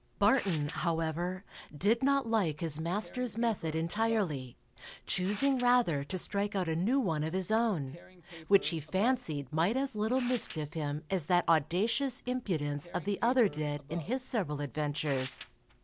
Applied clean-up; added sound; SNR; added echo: none; Tearing; 19 dB; none.